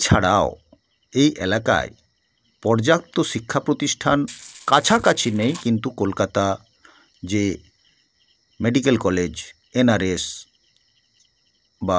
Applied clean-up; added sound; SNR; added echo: neural separator model SepFormer DNS4.